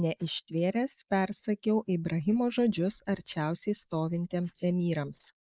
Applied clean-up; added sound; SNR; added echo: neural mask model Resemble Enhance denoiser.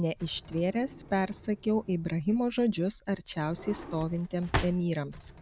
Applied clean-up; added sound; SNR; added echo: none; Drawer open or close; 11 dB; none.